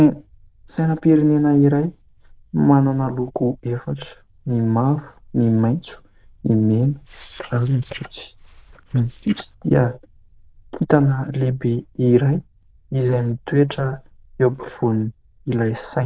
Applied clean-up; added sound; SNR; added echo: neural diffusion model UNIVERSE++.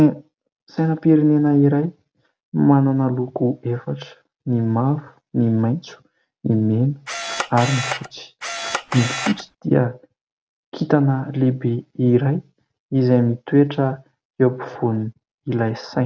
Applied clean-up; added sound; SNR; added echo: none; Camera; 7 dB; none.